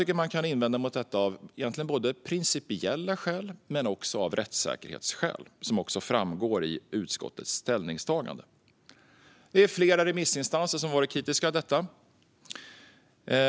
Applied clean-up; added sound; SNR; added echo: none; none; none; none.